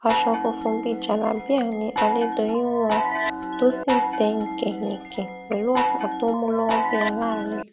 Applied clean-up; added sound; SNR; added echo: none; Chime; 3 dB; none.